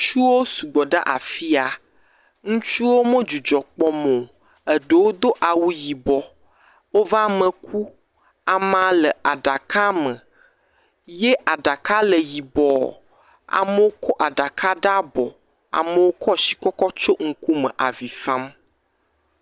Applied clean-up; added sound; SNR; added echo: none; none; none; none.